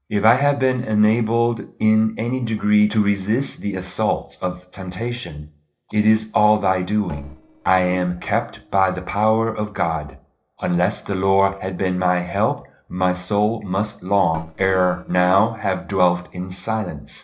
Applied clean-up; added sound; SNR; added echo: neural separator model SepFormer DNS4.